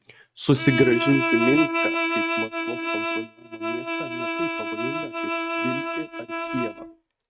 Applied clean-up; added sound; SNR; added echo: neural mask model RNNoise.